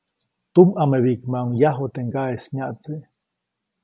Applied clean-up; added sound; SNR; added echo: none; none; none; none.